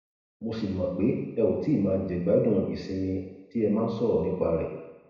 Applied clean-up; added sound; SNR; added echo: none; none; none; reverberation time 1.0 s.